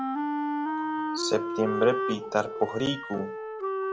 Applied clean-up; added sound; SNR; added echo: none; Wind instrument, woodwind instrument; 1 dB; none.